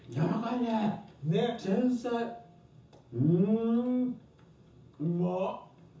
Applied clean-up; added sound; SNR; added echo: none; none; none; reverberation time 0.6 s.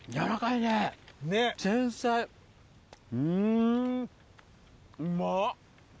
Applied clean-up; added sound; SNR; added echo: none; none; none; none.